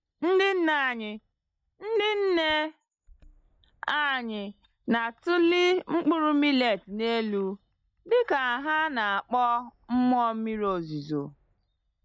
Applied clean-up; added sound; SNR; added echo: neural mask model DeepFilterNet 3.